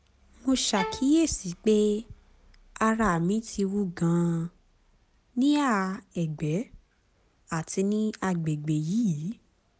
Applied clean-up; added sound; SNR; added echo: none; Bowed string instrument; 10 dB; none.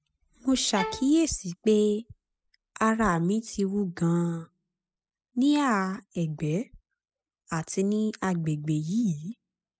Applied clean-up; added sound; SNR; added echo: classical method spectral subtraction.